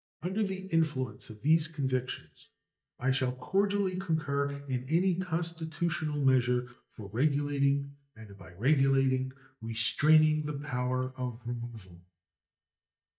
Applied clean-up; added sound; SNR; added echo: neural mask model DeepFilterNet 3.